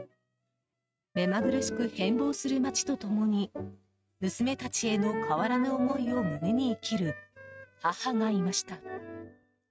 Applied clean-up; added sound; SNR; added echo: neural mask model RNNoise.